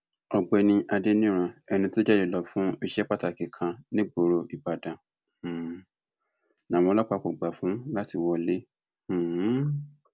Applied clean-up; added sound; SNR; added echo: none; none; none; none.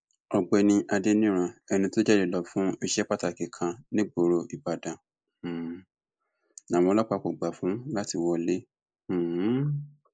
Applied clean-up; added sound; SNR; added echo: neural mask model Resemble Enhance denoiser.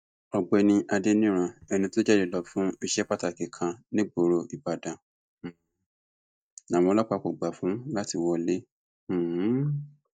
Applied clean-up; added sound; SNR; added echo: neural mask model DeepFilterNet 3.